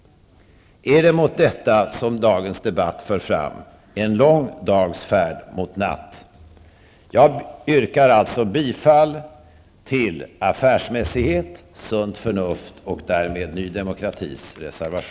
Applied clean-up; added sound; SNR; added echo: none; none; none; none.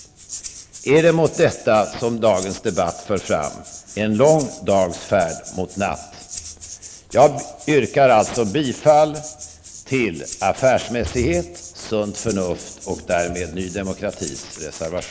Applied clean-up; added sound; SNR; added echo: none; Rattle (instrument); 17 dB; none.